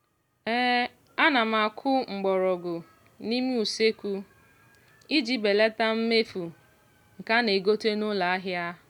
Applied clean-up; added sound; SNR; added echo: none; none; none; none.